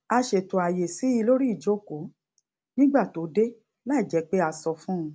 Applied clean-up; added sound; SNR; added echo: none; none; none; none.